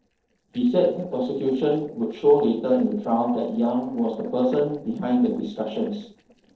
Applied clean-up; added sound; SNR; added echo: neural separator model SepFormer DNS4.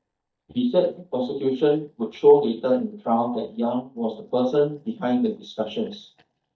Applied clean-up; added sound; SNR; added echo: neural mask model DeepFilterNet 3.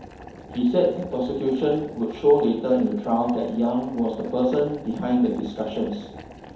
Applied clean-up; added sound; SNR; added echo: none; Boiling; 18 dB; reverberation time 0.8 s.